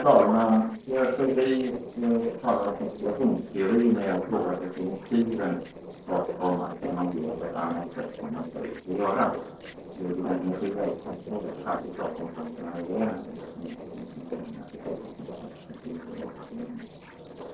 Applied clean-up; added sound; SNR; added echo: neural separator model SepFormer DNS4.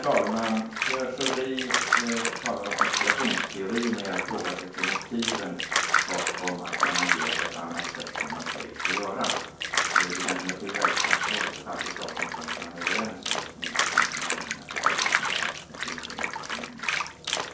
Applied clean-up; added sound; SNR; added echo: none; Bathtub (filling or washing); -5 dB; reverberation time 0.5 s.